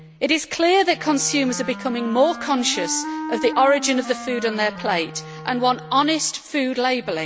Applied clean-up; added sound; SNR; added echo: none; Wind instrument, woodwind instrument; 12 dB; none.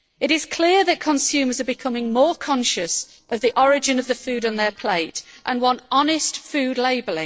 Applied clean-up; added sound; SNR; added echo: neural separator model SepFormer DNS4.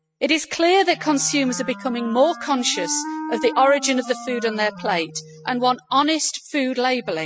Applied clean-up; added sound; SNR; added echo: classical method spectral subtraction.